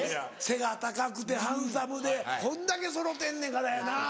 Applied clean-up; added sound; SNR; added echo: none; none; none; none.